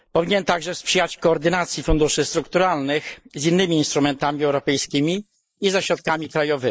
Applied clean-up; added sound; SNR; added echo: neural mask model Resemble Enhance denoiser.